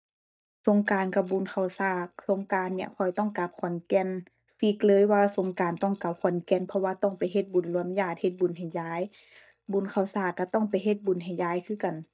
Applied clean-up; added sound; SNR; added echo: neural mask model DeepFilterNet 3.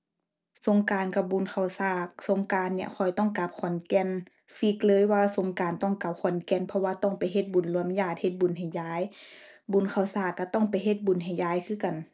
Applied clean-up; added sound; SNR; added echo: none; none; none; none.